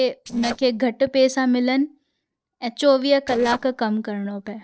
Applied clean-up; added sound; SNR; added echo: neural separator model SepFormer DNS4.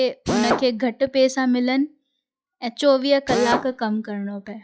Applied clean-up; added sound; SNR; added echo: classical method log-MMSE.